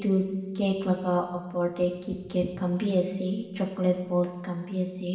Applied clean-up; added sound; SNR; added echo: none; none; none; reverberation time 1.2 s.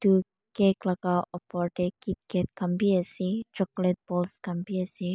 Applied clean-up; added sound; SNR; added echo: none; none; none; none.